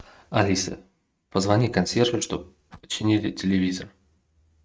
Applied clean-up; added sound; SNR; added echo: neural mask model RNNoise.